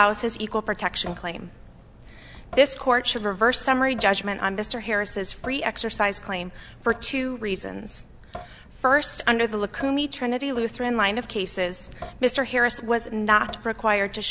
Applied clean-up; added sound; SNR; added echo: none; Drip / Sink (filling or washing) / Water tap, faucet; 18 dB; none.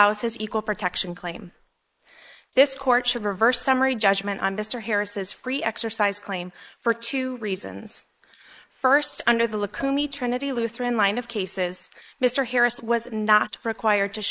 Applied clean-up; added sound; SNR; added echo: neural mask model Resemble Enhance denoiser.